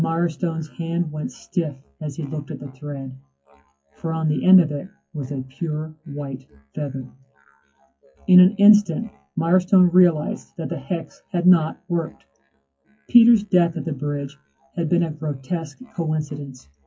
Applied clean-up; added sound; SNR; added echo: classical method WPE with log-MMSE.